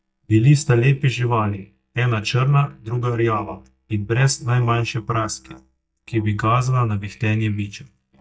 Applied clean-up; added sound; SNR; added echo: neural mask model DeepFilterNet 3.